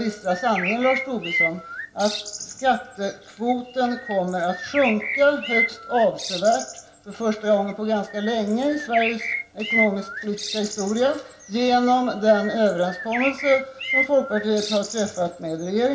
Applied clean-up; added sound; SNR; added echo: none; Bird; 7 dB; reverberation time 0.2 s.